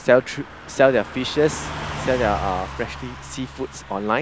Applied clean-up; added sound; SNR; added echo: none; Car passing by / Truck; 11 dB; none.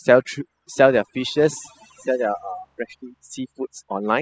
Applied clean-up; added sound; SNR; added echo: classical method spectral subtraction.